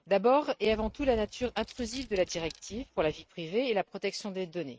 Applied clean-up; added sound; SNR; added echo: neural mask model RNNoise.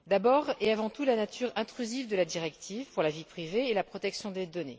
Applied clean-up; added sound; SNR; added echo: none; none; none; none.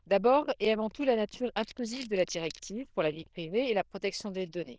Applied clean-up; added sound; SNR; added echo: neural diffusion model UNIVERSE++.